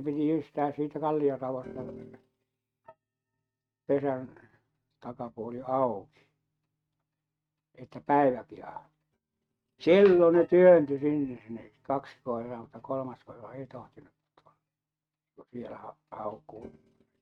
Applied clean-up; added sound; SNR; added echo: neural mask model RNNoise.